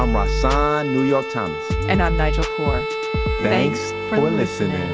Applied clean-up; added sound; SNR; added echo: none; Bowed string instrument; 6 dB; none.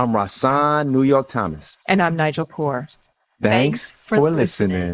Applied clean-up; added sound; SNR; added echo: neural mask model Resemble Enhance denoiser.